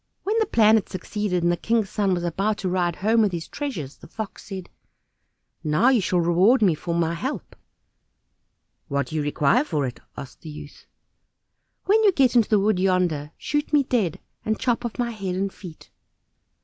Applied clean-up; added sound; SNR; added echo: none; none; none; none.